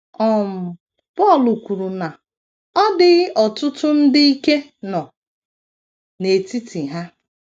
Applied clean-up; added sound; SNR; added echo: none; none; none; none.